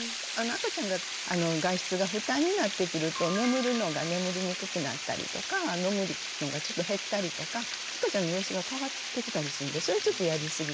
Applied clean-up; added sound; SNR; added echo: none; Water; 5 dB; none.